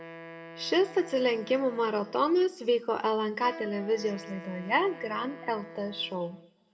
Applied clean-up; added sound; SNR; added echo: none; Wind instrument, woodwind instrument; 17 dB; reverberation time 0.9 s.